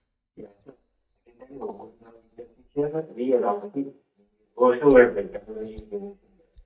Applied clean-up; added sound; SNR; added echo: neural mask model DeepFilterNet 3.